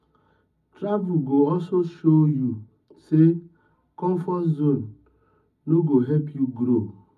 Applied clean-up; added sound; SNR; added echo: none; none; none; reverberation time 0.4 s.